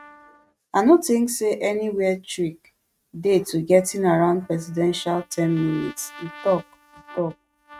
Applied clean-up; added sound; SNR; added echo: neural mask model RNNoise.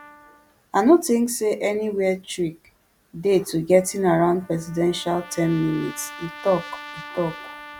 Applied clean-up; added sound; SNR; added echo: none; Trumpet; 19 dB; none.